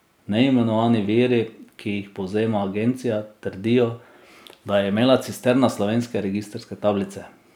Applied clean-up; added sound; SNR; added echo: none; none; none; none.